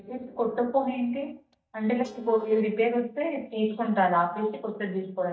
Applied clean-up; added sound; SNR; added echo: neural mask model DeepFilterNet 3.